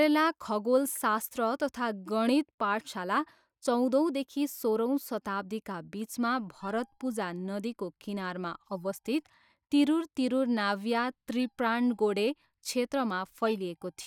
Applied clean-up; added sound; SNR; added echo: neural mask model DeepFilterNet 3.